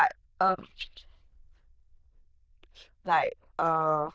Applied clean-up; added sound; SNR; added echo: neural diffusion model UNIVERSE++.